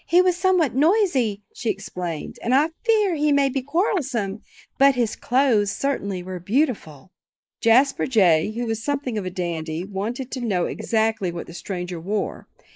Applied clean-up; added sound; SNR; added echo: neural mask model Resemble Enhance denoiser.